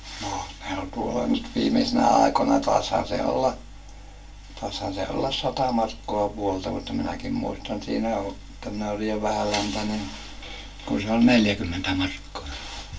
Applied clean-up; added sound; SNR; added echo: none; none; none; reverberation time 0.2 s.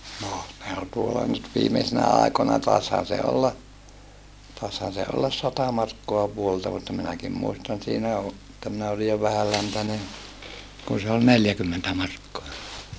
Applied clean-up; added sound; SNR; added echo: none; none; none; none.